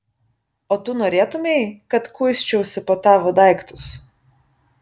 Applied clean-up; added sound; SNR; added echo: none; none; none; none.